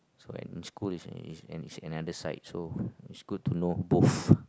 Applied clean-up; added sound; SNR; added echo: none; none; none; none.